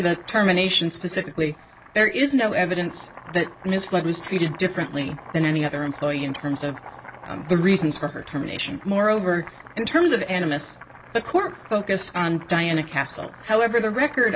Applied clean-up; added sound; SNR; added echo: none; Boiling; 19 dB; none.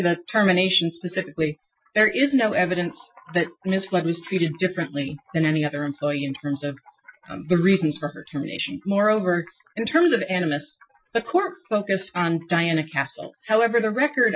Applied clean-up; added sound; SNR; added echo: classical method Wiener filter.